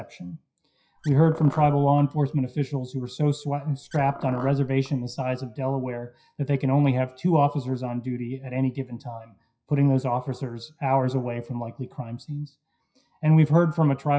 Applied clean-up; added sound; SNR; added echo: classical method WPE with log-MMSE.